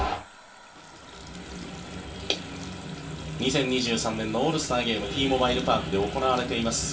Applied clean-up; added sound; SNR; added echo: none; Water tap, faucet; 18 dB; reverberation time 0.2 s.